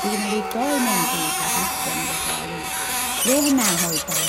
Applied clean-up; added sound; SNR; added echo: none; Printer; -2 dB; none.